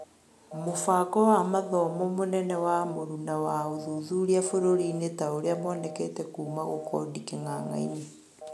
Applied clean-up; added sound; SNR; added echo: none; Telephone; 15 dB; none.